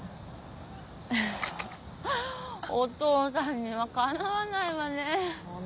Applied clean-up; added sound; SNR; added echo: none; none; none; none.